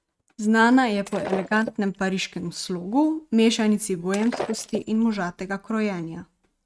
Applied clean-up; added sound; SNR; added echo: neural mask model RNNoise.